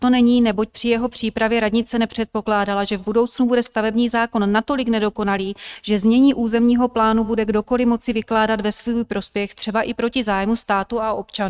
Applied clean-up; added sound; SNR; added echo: neural mask model RNNoise.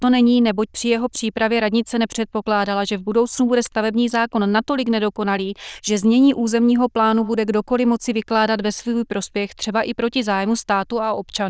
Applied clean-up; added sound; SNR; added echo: neural diffusion model UNIVERSE++.